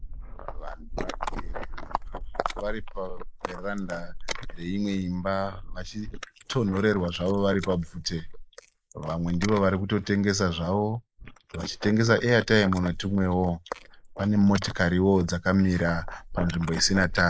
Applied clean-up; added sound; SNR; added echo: neural mask model Resemble Enhance denoiser.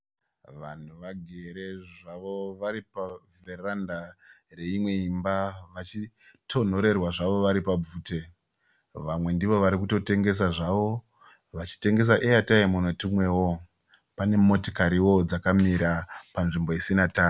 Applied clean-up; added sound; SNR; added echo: none; none; none; none.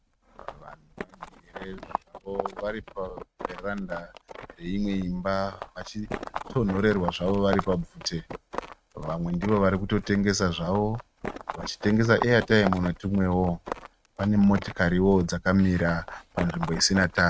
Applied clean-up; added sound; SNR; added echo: neural mask model RNNoise.